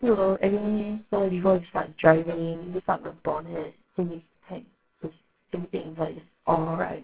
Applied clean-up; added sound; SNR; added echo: neural separator model SepFormer WHAMR!.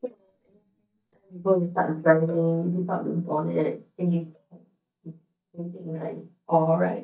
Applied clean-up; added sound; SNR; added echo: neural mask model DeepFilterNet 3.